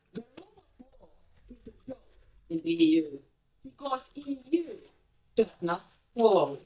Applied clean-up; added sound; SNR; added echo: neural mask model DeepFilterNet 3.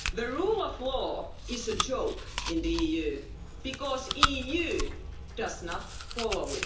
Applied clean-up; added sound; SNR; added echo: none; Chewing, mastication; 2 dB; reverberation time 0.7 s.